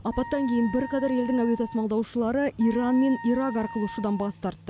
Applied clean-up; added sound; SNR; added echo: none; Wind instrument, woodwind instrument; 14 dB; none.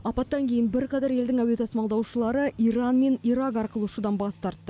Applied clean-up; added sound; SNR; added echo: none; none; none; none.